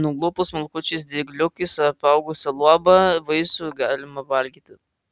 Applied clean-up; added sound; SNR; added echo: none; none; none; none.